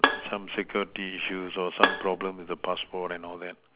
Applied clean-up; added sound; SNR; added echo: none; Bowed string instrument; -1 dB; none.